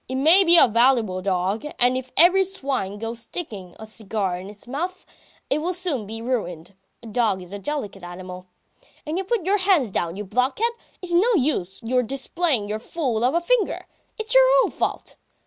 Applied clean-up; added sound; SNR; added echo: none; none; none; none.